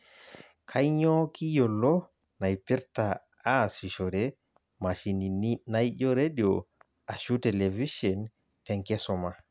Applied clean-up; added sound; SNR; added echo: none; none; none; none.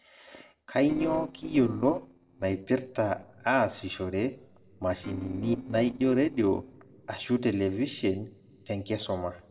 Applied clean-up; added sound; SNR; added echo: neural separator model SepFormer DNS4.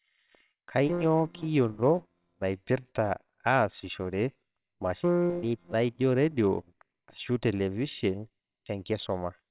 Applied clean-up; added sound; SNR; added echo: neural separator model SepFormer WHAMR!.